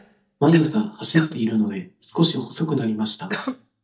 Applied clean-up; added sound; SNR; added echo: neural mask model DeepFilterNet 3.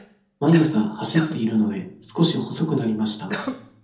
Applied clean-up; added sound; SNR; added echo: none; Cough; 14 dB; reverberation time 0.7 s.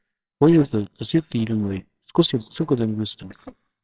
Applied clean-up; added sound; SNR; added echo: neural separator model SepFormer WHAMR!.